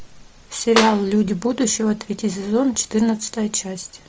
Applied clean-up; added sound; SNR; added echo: none; Clapping; 9 dB; none.